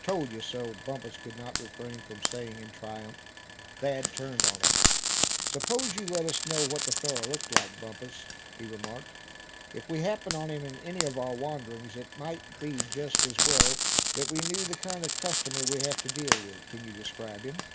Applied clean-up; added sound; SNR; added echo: none; Frying (food); -5 dB; none.